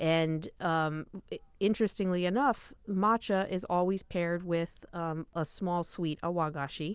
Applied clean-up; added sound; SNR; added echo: none; none; none; none.